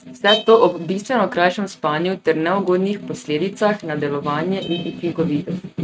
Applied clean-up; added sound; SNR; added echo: neural mask model RNNoise.